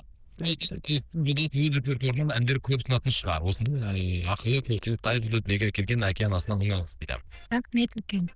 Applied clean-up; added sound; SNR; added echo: neural diffusion model UNIVERSE++.